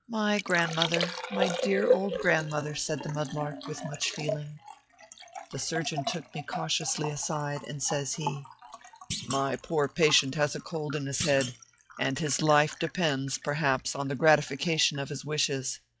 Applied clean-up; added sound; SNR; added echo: classical method log-MMSE.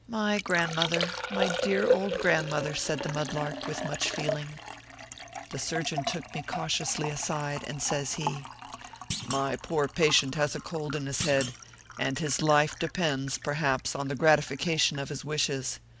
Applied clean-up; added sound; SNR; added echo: none; Liquid + Thump, thud; 6 dB; none.